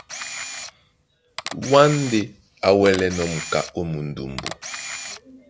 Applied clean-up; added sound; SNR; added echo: none; Camera; 12 dB; none.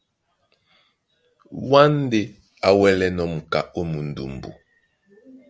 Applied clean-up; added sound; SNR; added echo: none; none; none; none.